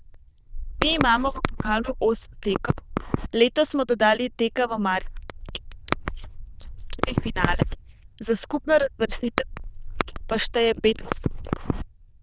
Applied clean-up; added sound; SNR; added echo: neural diffusion model UNIVERSE++.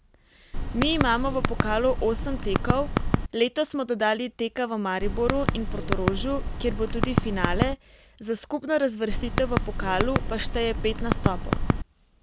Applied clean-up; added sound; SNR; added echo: none; Typing; -2 dB; none.